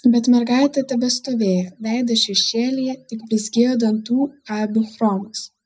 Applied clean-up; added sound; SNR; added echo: neural mask model DeepFilterNet 3.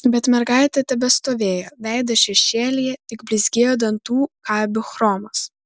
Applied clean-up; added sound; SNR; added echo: none; none; none; none.